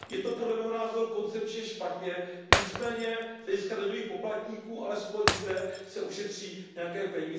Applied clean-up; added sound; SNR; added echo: none; Shatter; 3 dB; reverberation time 1.1 s.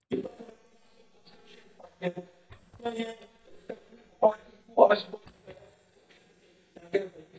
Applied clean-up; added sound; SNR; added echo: neural mask model DeepFilterNet 3.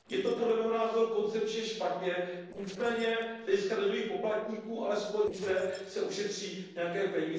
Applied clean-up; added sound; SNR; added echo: neural separator model SepFormer DNS4.